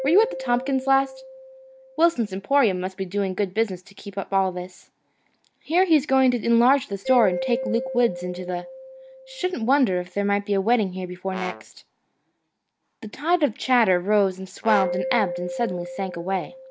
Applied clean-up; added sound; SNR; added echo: none; Mallet percussion + Brass instrument; 11 dB; none.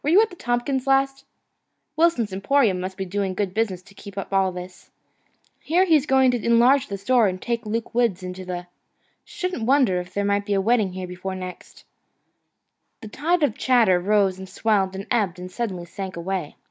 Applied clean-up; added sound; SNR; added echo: none; none; none; none.